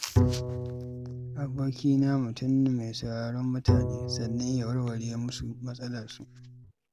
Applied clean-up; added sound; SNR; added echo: none; Bowed string instrument; 1 dB; none.